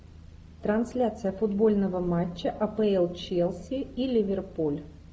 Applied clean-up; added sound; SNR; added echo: none; none; none; none.